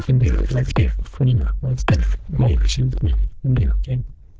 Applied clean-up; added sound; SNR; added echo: neural diffusion model UNIVERSE++.